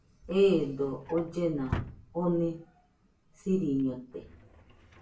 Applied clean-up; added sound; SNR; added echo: none; Drawer open or close; 13 dB; reverberation time 0.3 s.